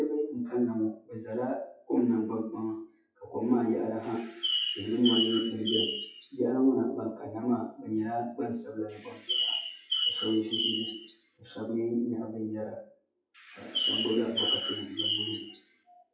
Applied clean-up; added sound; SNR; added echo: classical method WPE with log-MMSE.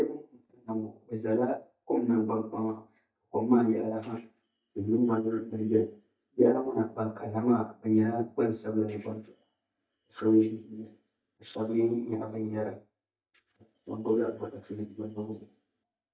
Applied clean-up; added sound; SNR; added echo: neural mask model DeepFilterNet 3.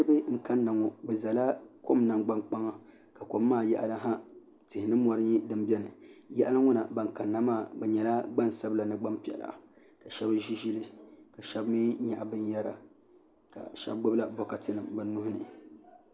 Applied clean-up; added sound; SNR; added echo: none; none; none; none.